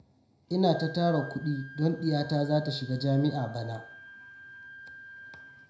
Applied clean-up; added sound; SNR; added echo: none; Wind instrument, woodwind instrument; 17 dB; reverberation time 0.5 s.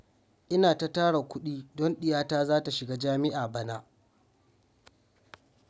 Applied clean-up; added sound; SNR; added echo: none; none; none; none.